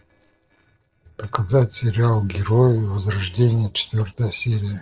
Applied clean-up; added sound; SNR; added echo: neural separator model SepFormer DNS4.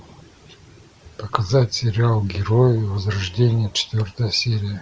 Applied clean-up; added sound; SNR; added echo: none; none; none; none.